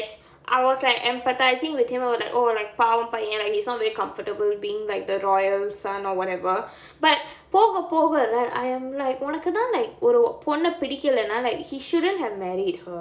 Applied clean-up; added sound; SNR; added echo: none; none; none; none.